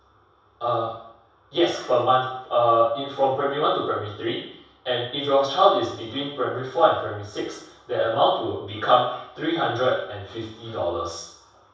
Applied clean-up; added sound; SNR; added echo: none; none; none; reverberation time 0.7 s.